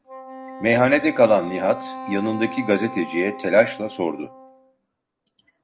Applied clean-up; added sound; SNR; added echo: none; Wind instrument, woodwind instrument; 14 dB; none.